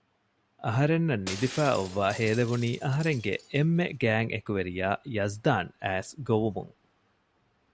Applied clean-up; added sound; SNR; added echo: none; Shatter; 17 dB; none.